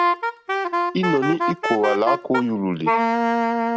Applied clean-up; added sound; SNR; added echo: none; Wind instrument, woodwind instrument; -2 dB; none.